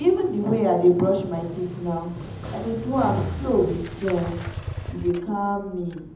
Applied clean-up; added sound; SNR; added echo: none; Motorcycle; 10 dB; reverberation time 0.8 s.